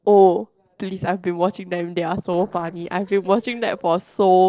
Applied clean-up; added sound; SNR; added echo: neural separator model SepFormer DNS4.